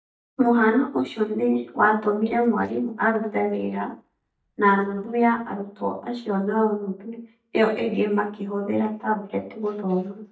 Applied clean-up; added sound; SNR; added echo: neural mask model DeepFilterNet 3.